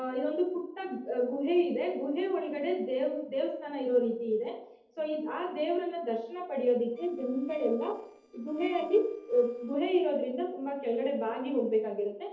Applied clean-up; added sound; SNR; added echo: neural separator model SepFormer DNS4.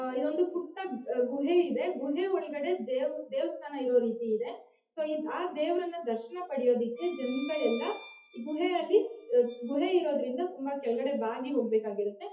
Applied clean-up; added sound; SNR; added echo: classical method WPE with log-MMSE.